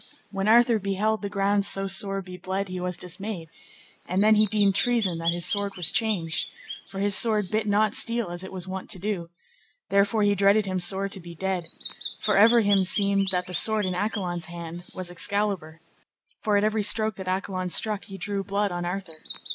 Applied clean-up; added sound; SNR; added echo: none; Bird vocalization, bird call, bird song; 12 dB; none.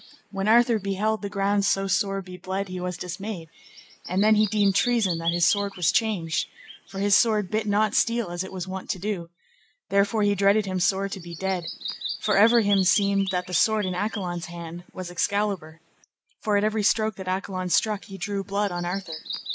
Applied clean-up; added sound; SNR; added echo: neural mask model Resemble Enhance denoiser.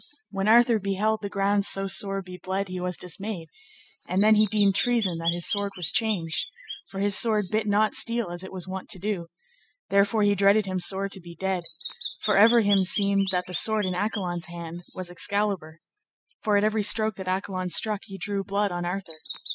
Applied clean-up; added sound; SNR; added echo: classical method spectral subtraction.